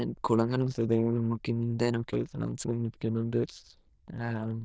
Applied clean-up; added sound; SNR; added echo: neural diffusion model UNIVERSE++.